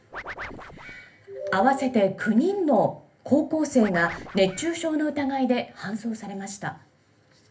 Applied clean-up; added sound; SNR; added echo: none; Scratching (performance technique); 15 dB; reverberation time 0.3 s.